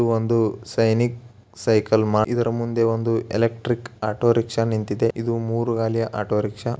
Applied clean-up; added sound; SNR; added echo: none; none; none; none.